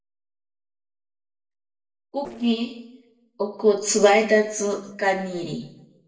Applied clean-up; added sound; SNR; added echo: neural separator model SepFormer DNS4.